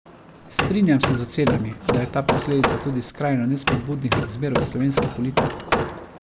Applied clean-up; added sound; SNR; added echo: none; Hammer; 1 dB; none.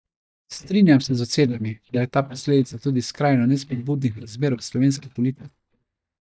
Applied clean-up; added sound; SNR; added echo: neural mask model DeepFilterNet 3.